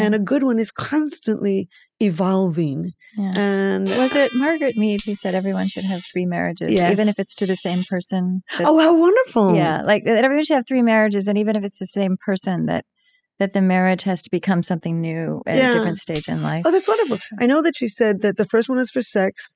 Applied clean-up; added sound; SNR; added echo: classical method spectral subtraction.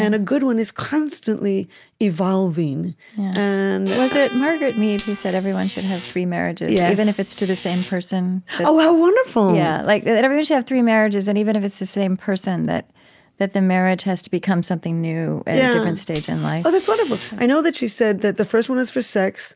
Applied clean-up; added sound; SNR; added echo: none; Buzz + Bowed string instrument; 17 dB; none.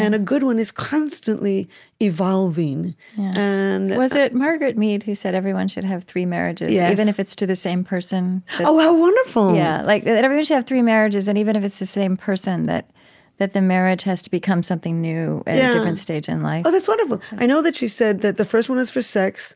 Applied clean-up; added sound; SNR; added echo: none; none; none; none.